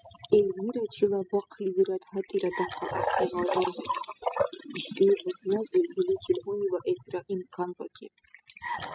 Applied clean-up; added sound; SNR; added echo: classical method spectral subtraction.